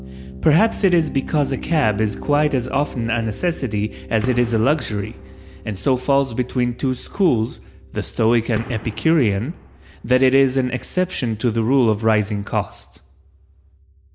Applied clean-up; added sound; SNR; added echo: none; Piano + Gunshot, gunfire; 15 dB; none.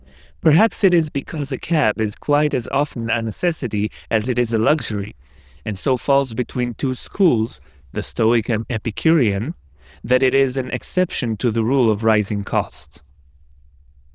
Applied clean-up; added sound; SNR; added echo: neural diffusion model UNIVERSE++.